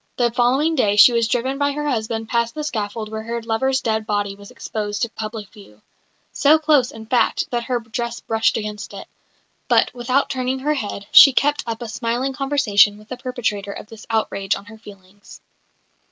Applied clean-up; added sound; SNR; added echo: none; none; none; none.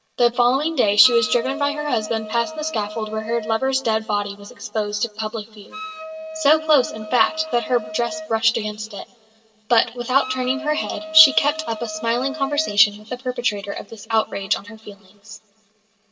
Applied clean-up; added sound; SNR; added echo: none; Wind instrument, woodwind instrument; 12 dB; reverberation time 2.2 s.